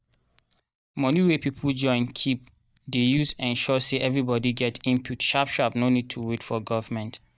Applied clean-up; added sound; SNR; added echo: neural mask model DeepFilterNet 3.